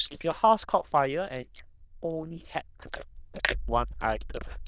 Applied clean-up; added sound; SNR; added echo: neural diffusion model UNIVERSE++.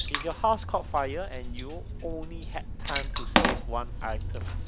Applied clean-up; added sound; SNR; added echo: none; Water / Splash, splatter; -2 dB; none.